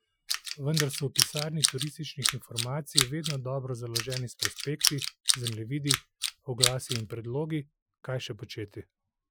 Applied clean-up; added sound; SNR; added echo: classical method Wiener filter.